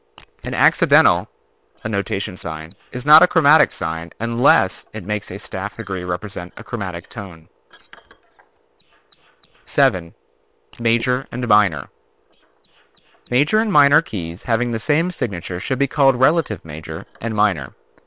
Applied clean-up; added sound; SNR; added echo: neural separator model SepFormer WHAM!.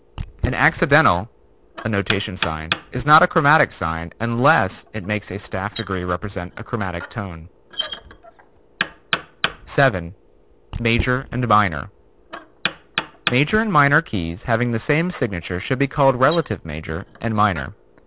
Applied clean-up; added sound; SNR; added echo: none; Knock; 11 dB; none.